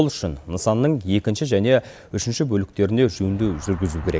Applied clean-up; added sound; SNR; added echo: none; none; none; none.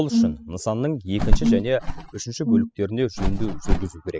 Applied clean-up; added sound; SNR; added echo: classical method spectral subtraction.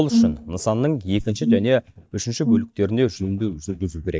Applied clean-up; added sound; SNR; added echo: neural mask model DeepFilterNet 3.